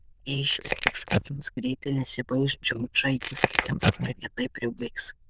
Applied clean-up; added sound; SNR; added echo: neural diffusion model UNIVERSE++.